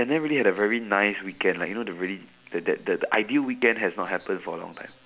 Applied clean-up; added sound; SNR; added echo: none; none; none; none.